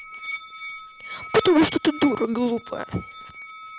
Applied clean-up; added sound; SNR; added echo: none; Musical instrument; 12 dB; none.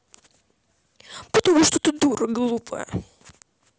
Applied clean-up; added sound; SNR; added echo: none; none; none; none.